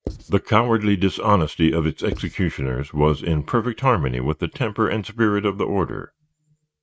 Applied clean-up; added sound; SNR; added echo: neural mask model RNNoise.